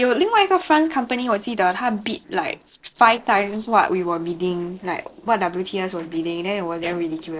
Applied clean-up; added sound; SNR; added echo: neural separator model SepFormer DNS4.